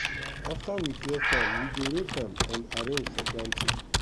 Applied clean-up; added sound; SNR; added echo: none; Computer keyboard + Breathing; -3 dB; none.